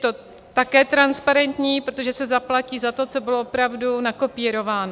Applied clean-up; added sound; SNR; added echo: none; none; none; none.